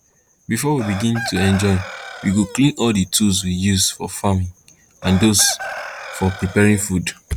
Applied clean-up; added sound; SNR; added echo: none; Chicken, rooster; 15 dB; none.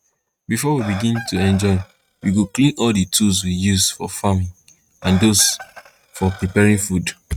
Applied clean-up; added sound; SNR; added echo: neural mask model RNNoise.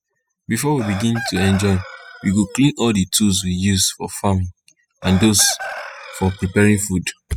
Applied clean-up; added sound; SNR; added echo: classical method spectral subtraction.